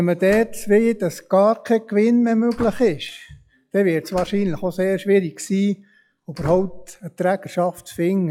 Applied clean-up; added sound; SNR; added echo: classical method log-MMSE.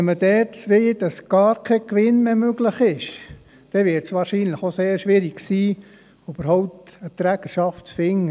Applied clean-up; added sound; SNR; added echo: none; none; none; none.